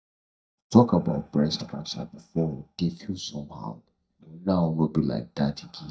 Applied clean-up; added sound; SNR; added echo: neural mask model DeepFilterNet 3.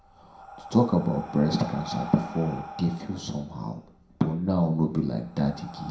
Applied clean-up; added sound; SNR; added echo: none; Breathing; 15 dB; reverberation time 0.5 s.